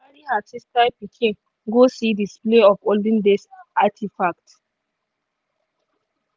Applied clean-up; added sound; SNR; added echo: none; none; none; none.